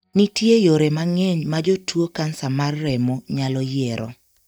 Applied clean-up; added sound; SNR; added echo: neural mask model DeepFilterNet 3.